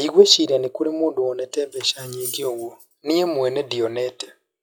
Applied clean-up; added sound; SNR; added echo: classical method log-MMSE.